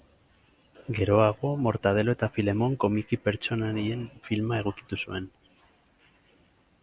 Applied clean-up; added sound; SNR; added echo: none; none; none; none.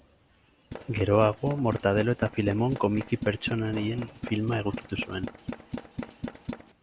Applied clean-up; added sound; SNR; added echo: none; Tools; 10 dB; none.